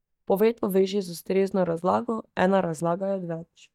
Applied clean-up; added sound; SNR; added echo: neural mask model DeepFilterNet 3.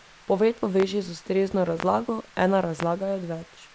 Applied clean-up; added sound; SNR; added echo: none; Clock; 19 dB; none.